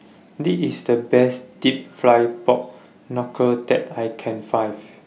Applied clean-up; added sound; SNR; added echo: none; none; none; none.